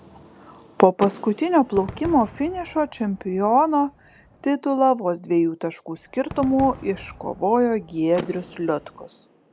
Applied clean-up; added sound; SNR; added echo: none; Door / Car + Crowd / Cheering / Fireworks; 18 dB; none.